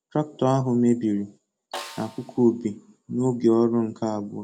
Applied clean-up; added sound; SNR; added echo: none; Snare drum; 20 dB; none.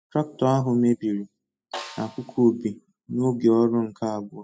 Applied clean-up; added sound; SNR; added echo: classical method spectral subtraction.